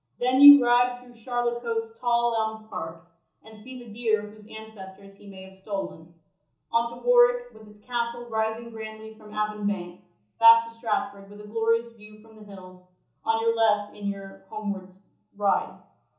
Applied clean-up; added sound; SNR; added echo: none; none; none; reverberation time 1.2 s.